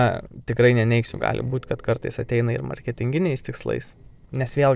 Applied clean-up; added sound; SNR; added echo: neural separator model SepFormer DNS4.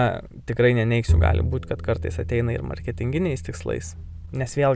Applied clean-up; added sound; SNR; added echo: none; Bowed string instrument; 2 dB; none.